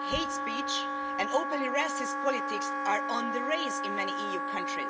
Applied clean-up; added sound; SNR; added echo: none; Wind instrument, woodwind instrument; -1 dB; reverberation time 2.8 s.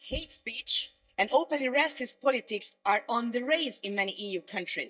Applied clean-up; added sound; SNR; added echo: neural mask model DeepFilterNet 3.